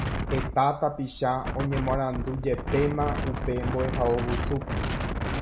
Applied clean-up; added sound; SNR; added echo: none; Wind; 2 dB; none.